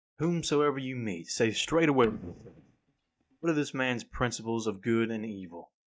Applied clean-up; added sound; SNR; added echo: neural mask model DeepFilterNet 3.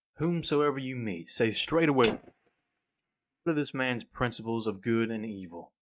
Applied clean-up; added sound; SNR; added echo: neural mask model RNNoise.